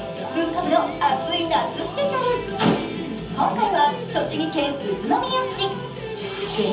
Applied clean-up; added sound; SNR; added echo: none; Telephone; 18 dB; reverberation time 0.7 s.